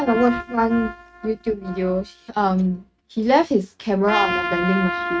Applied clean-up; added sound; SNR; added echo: neural mask model RNNoise.